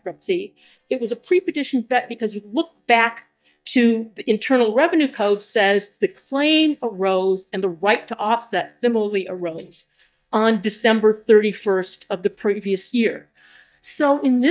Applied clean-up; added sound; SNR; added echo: neural mask model DeepFilterNet 3.